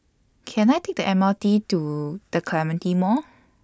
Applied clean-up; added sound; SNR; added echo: none; none; none; none.